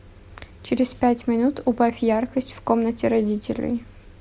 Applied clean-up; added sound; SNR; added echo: none; none; none; none.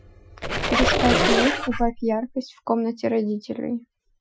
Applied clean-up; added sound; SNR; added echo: classical method Wiener filter.